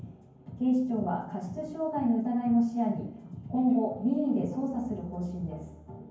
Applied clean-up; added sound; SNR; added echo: none; none; none; reverberation time 0.9 s.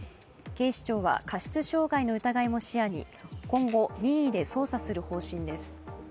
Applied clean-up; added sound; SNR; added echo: none; none; none; none.